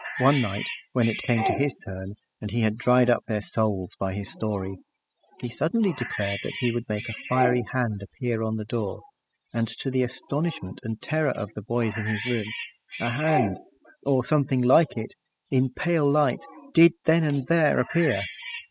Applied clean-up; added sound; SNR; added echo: classical method spectral subtraction.